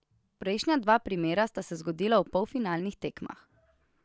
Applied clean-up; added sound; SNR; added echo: none; none; none; none.